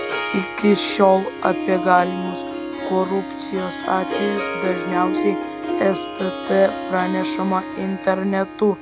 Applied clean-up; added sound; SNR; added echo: none; Harp; 5 dB; none.